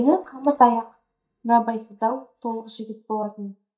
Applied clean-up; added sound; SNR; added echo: neural mask model DeepFilterNet 3.